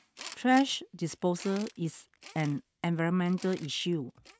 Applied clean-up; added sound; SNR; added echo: neural mask model RNNoise.